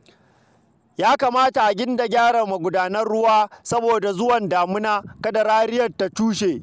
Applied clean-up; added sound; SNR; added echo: none; none; none; none.